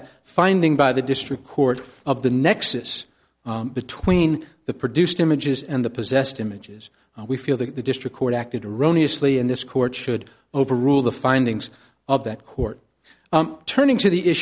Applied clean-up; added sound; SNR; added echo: none; none; none; none.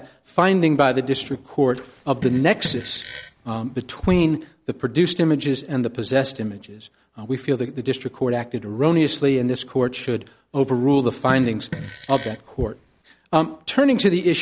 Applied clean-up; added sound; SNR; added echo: none; Fart; 14 dB; none.